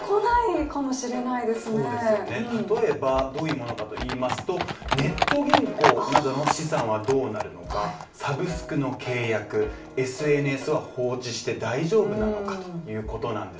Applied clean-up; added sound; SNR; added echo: none; Livestock, farm animals, working animals; 6 dB; reverberation time 0.4 s.